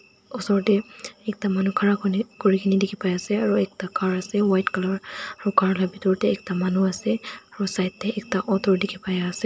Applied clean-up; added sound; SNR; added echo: none; none; none; none.